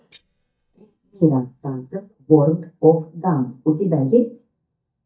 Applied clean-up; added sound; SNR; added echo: neural mask model DeepFilterNet 3.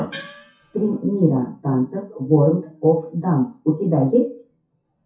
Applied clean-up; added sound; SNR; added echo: classical method WPE with log-MMSE.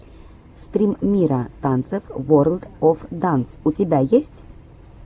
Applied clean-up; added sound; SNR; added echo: none; none; none; none.